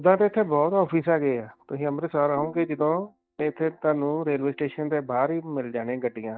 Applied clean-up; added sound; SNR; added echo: neural mask model DeepFilterNet 3.